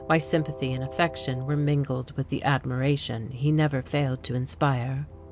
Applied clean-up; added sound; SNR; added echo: none; Train; 16 dB; none.